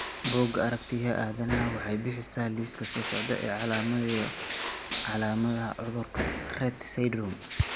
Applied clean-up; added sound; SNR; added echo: none; Crushing; 3 dB; none.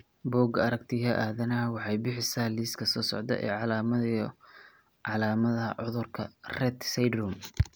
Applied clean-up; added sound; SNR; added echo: none; none; none; none.